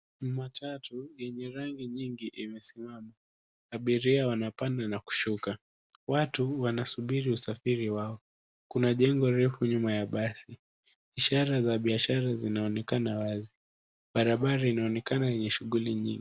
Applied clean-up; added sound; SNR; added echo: none; none; none; none.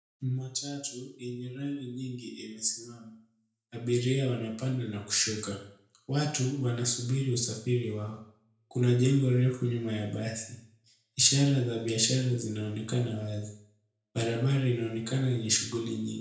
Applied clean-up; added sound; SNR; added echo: none; none; none; reverberation time 0.5 s.